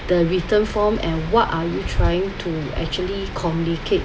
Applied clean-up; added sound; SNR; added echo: none; none; none; none.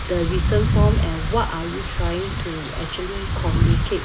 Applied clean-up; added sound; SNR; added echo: none; Wind / Rain; -4 dB; none.